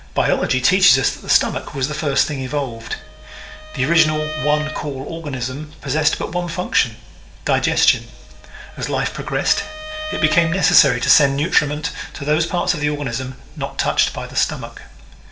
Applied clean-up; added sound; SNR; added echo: none; Bowed string instrument; 12 dB; reverberation time 1.2 s.